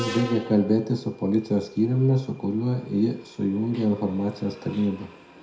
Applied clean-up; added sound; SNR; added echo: none; Subway, metro, underground; 18 dB; reverberation time 0.5 s.